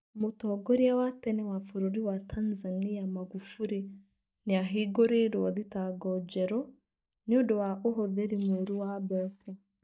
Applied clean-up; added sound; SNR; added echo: neural mask model DeepFilterNet 3.